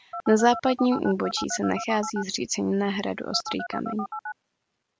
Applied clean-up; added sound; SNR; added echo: none; Telephone; 9 dB; none.